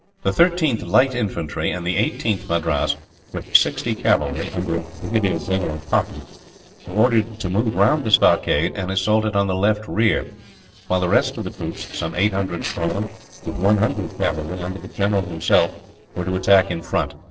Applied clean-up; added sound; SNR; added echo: neural separator model SepFormer DNS4.